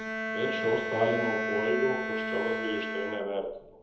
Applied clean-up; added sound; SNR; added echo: none; Bowed string instrument; 2 dB; reverberation time 0.7 s.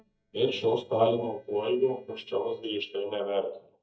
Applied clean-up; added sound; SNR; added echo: neural mask model DeepFilterNet 3.